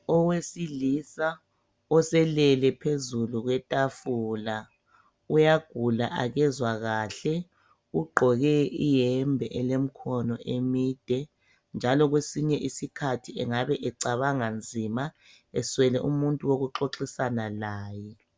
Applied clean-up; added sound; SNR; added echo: none; none; none; none.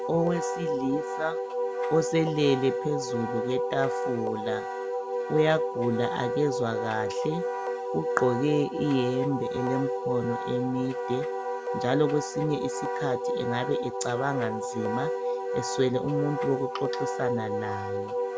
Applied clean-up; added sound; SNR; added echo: none; Wind instrument, woodwind instrument; 1 dB; none.